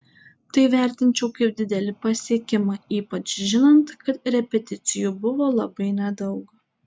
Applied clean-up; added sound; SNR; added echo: none; none; none; none.